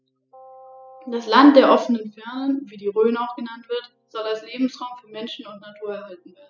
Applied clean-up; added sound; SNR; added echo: classical method spectral subtraction.